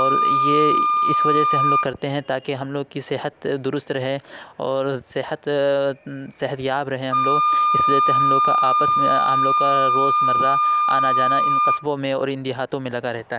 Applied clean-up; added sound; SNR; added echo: none; Wind instrument, woodwind instrument; -4 dB; none.